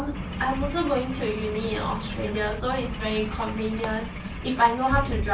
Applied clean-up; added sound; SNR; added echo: none; Engine / Boat, Water vehicle; 12 dB; none.